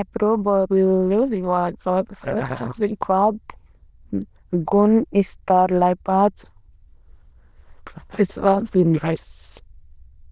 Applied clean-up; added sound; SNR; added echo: neural diffusion model UNIVERSE++.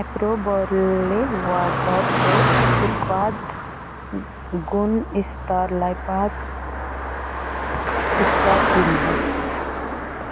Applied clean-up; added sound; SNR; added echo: none; Car passing by; -2 dB; none.